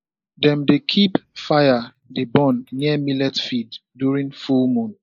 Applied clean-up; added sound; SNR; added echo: neural mask model Resemble Enhance denoiser.